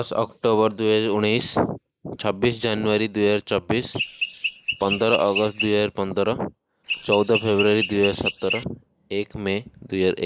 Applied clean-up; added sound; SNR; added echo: neural mask model Resemble Enhance denoiser.